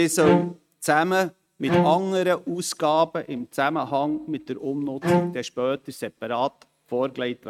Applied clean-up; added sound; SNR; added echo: neural mask model RNNoise.